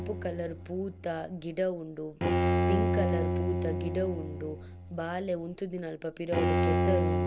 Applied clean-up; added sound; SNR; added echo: none; Bowed string instrument; -4 dB; none.